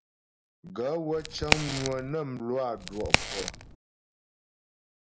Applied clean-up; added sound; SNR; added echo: none; Crack; -4 dB; none.